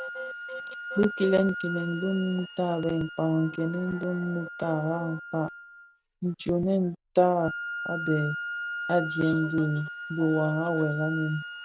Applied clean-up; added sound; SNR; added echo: none; Wind instrument, woodwind instrument; 10 dB; none.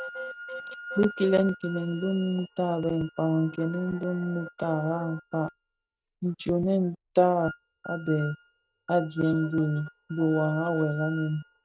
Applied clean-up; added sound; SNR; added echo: neural mask model RNNoise.